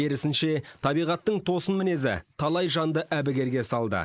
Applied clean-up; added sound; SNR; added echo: neural mask model Resemble Enhance denoiser.